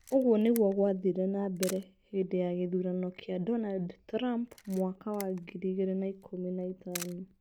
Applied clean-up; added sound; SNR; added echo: none; Camera; 19 dB; none.